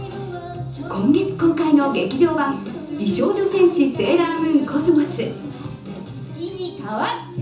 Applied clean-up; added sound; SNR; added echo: none; none; none; reverberation time 0.7 s.